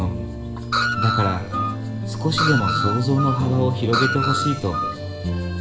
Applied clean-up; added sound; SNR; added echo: none; Screech; 2 dB; reverberation time 1.6 s.